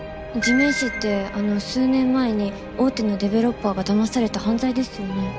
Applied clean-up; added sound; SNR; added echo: none; none; none; none.